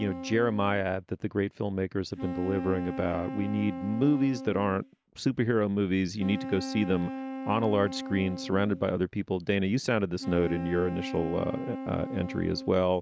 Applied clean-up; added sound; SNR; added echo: none; Wind instrument, woodwind instrument; 10 dB; none.